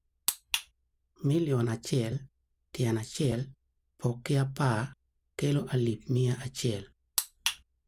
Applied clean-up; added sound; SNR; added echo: none; none; none; none.